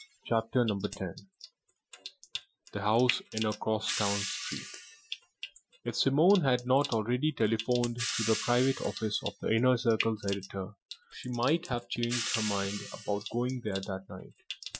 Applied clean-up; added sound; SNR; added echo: classical method Wiener filter.